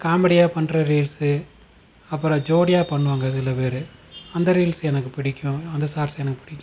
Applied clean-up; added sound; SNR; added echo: none; none; none; none.